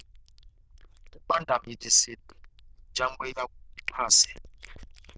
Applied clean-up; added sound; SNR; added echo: neural diffusion model UNIVERSE++.